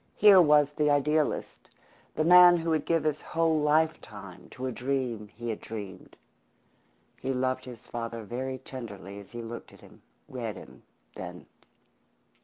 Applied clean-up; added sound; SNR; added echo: none; none; none; none.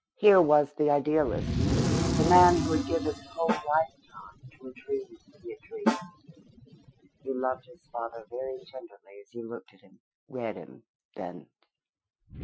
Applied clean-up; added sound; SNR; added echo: classical method Wiener filter.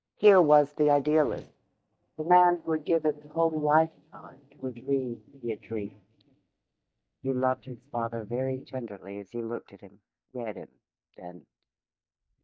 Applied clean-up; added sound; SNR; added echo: neural mask model DeepFilterNet 3.